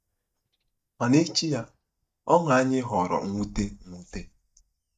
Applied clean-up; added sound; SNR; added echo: neural mask model DeepFilterNet 3.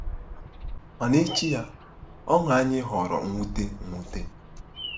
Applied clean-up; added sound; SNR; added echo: none; Bird vocalization, bird call, bird song; 10 dB; none.